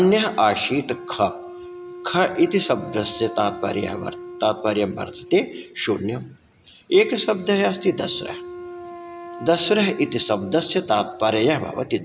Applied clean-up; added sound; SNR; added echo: none; Wind instrument, woodwind instrument; 15 dB; none.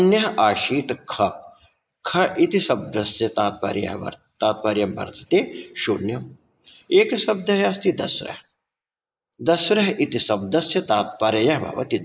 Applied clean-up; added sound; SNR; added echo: neural mask model Resemble Enhance denoiser.